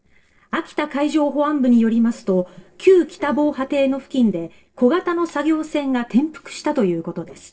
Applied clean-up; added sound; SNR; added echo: neural separator model SepFormer DNS4.